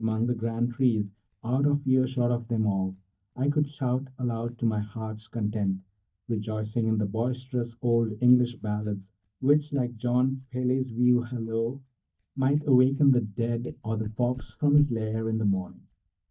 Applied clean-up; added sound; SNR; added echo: neural mask model DeepFilterNet 3.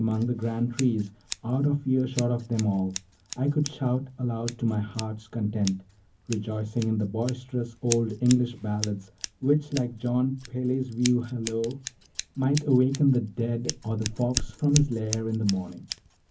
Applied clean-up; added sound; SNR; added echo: none; Scissors; 13 dB; reverberation time 0.3 s.